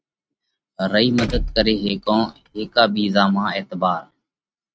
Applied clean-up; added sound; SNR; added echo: neural mask model RNNoise.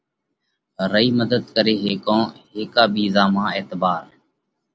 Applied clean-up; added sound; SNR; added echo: none; none; none; none.